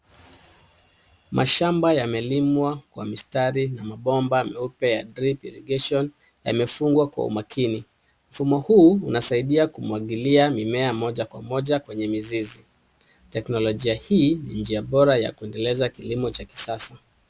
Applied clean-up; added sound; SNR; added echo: none; none; none; none.